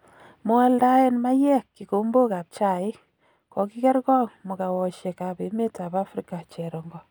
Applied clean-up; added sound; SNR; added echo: none; none; none; none.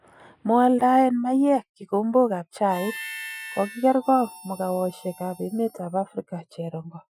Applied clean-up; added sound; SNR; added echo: classical method Wiener filter.